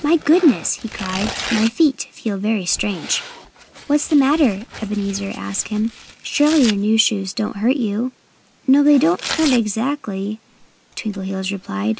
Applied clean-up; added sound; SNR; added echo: none; Tearing; 14 dB; none.